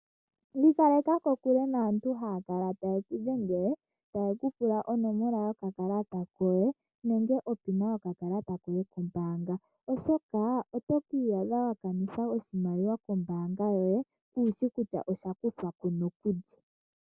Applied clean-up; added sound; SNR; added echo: none; none; none; none.